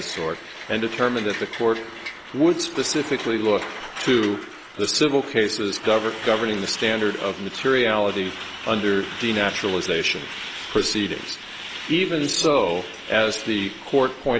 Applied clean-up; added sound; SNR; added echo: none; Truck; 12 dB; none.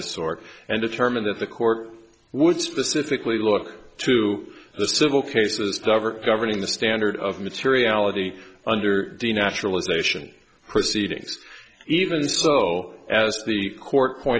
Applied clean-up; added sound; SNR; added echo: none; none; none; none.